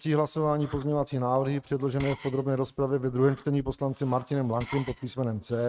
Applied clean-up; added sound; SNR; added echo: neural mask model RNNoise.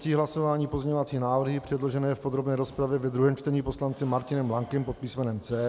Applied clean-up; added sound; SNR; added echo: none; none; none; none.